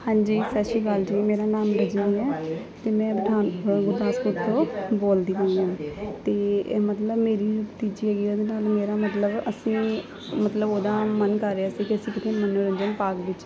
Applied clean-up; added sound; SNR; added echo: none; none; none; none.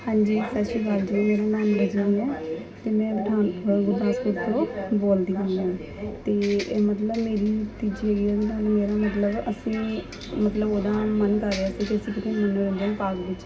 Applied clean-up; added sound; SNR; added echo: none; Bus; 19 dB; reverberation time 0.4 s.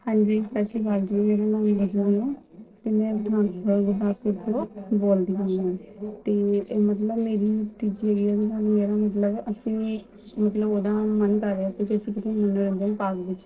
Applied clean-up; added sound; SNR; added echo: neural separator model SepFormer DNS4.